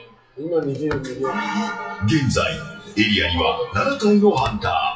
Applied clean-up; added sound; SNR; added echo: classical method WPE with log-MMSE.